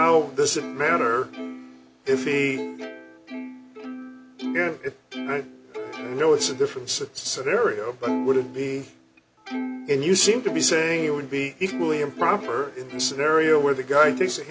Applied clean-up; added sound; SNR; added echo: none; Plucked string instrument; 10 dB; none.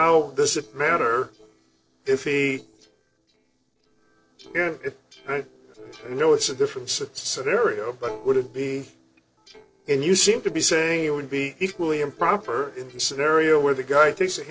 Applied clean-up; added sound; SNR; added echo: neural separator model SepFormer DNS4.